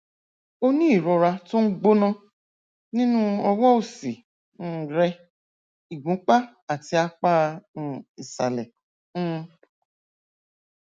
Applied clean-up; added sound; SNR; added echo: none; none; none; none.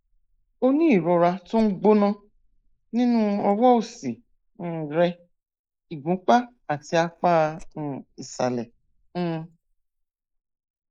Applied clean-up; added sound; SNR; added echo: neural mask model Resemble Enhance denoiser.